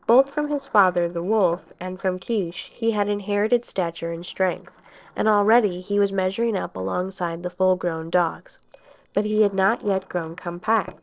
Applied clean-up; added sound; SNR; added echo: neural separator model SepFormer DNS4.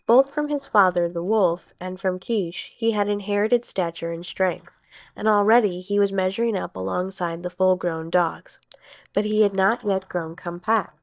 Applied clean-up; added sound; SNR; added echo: neural mask model DeepFilterNet 3.